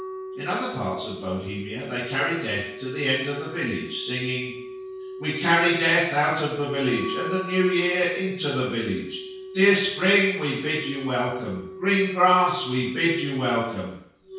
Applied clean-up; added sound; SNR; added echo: none; Wind instrument, woodwind instrument; 12 dB; reverberation time 0.6 s.